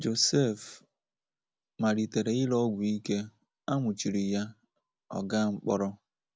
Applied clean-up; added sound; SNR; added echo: none; none; none; none.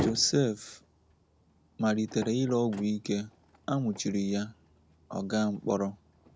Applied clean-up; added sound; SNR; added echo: none; Motor vehicle (road); 13 dB; none.